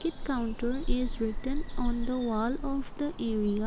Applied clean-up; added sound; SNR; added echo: none; Bird vocalization, bird call, bird song; 1 dB; none.